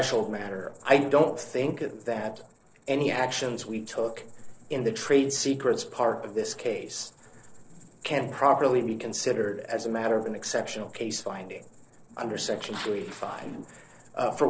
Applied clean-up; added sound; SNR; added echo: neural separator model SepFormer DNS4.